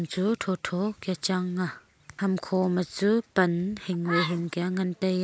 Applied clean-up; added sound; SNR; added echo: neural mask model Resemble Enhance denoiser.